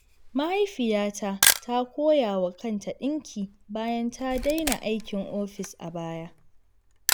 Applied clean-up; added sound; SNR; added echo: none; Camera; 3 dB; none.